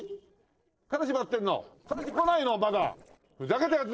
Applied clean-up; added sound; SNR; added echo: neural separator model SepFormer DNS4.